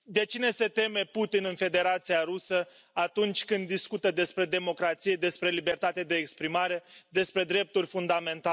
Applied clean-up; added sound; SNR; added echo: none; none; none; none.